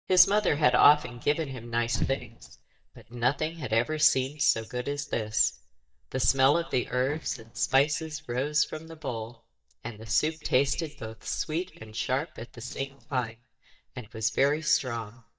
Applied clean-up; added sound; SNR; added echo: neural mask model DeepFilterNet 3.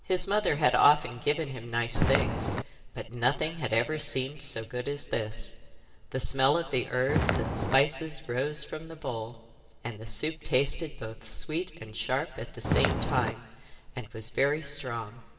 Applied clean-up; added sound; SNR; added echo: none; Walk, footsteps; -1 dB; reverberation time 2.4 s.